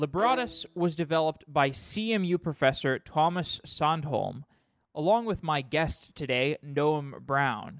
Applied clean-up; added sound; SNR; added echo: none; Bowed string instrument; 14 dB; none.